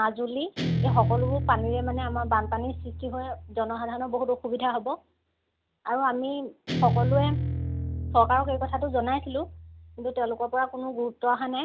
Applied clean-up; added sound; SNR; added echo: none; Guitar; 3 dB; none.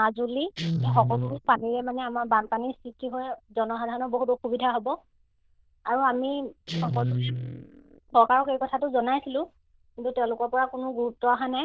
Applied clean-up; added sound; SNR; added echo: neural diffusion model UNIVERSE++.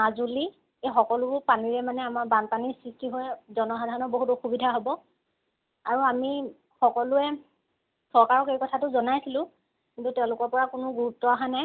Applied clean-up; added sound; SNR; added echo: none; none; none; none.